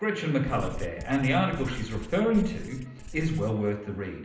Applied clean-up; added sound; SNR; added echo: none; Writing; 10 dB; reverberation time 0.8 s.